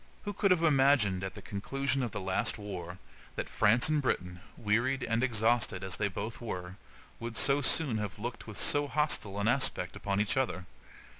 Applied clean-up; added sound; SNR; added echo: none; none; none; none.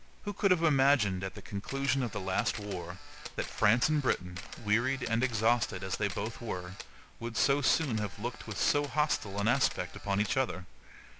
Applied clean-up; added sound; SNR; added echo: none; Camera; 15 dB; none.